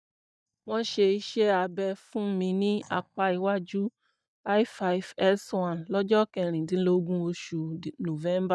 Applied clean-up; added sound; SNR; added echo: neural mask model DeepFilterNet 3.